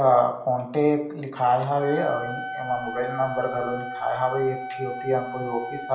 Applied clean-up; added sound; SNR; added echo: none; Wind instrument, woodwind instrument; 10 dB; reverberation time 0.7 s.